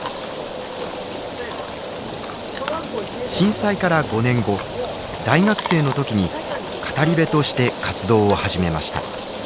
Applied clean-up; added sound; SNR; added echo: none; Chewing, mastication + Rain; 7 dB; none.